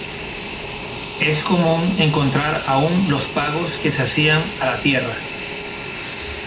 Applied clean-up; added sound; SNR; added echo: none; Fixed-wing aircraft, airplane; 7 dB; reverberation time 0.3 s.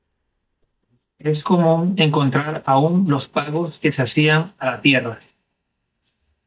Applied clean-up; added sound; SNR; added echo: neural mask model DeepFilterNet 3.